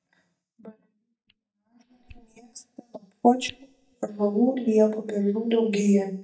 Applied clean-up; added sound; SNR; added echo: neural mask model DeepFilterNet 3.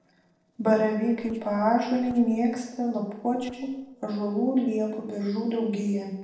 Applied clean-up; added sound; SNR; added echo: neural separator model SepFormer DNS4.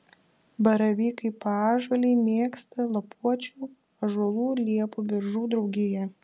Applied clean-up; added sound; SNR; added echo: none; none; none; none.